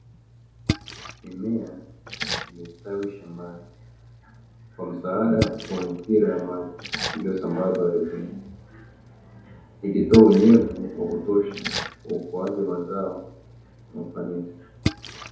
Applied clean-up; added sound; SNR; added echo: none; Splash, splatter; 10 dB; reverberation time 0.8 s.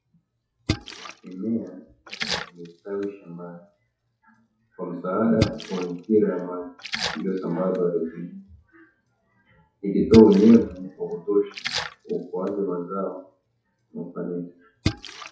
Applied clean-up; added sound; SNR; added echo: classical method WPE with log-MMSE.